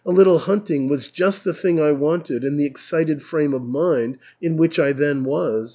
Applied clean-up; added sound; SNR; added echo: none; none; none; none.